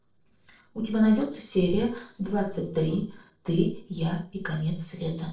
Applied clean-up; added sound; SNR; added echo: neural separator model SepFormer DNS4.